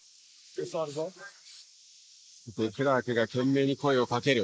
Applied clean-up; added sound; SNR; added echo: neural mask model Resemble Enhance denoiser.